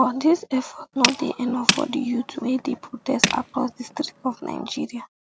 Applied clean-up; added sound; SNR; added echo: none; Tools; 2 dB; none.